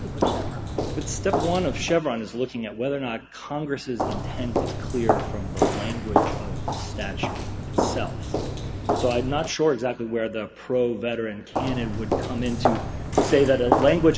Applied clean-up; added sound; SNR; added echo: none; Walk, footsteps; 1 dB; none.